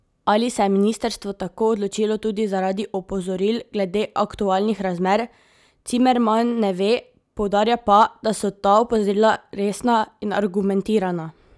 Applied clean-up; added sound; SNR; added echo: none; none; none; none.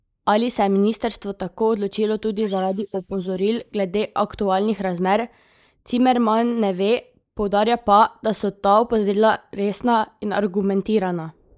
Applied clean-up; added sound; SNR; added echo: neural mask model Resemble Enhance denoiser.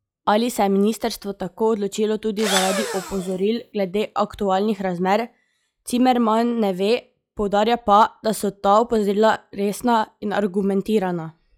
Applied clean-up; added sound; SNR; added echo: classical method log-MMSE.